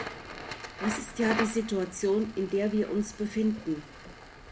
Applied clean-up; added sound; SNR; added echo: none; Crackle; 9 dB; none.